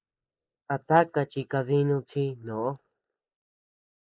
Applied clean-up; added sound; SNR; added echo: neural mask model Resemble Enhance denoiser.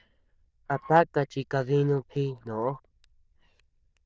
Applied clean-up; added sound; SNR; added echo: neural diffusion model UNIVERSE++.